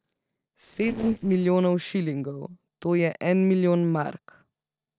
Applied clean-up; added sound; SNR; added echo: neural separator model SepFormer DNS4.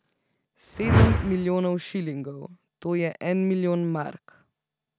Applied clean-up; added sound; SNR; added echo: none; Whoosh, swoosh, swish; -3 dB; none.